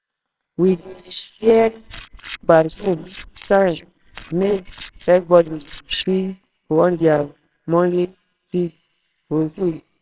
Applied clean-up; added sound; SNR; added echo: neural separator model SepFormer WHAMR!.